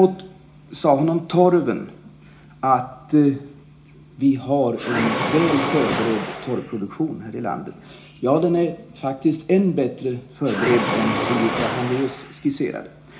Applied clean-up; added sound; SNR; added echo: none; Mechanisms; 4 dB; reverberation time 0.4 s.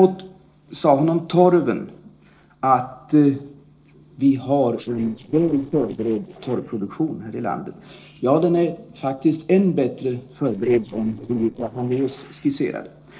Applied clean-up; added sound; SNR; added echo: neural separator model SepFormer DNS4.